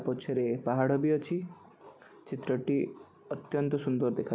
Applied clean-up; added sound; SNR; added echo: none; none; none; none.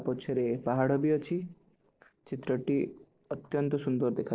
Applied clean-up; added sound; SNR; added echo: neural separator model SepFormer DNS4.